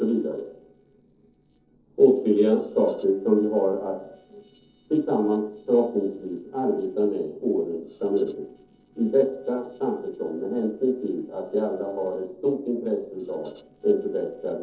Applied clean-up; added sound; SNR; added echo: neural separator model SepFormer DNS4.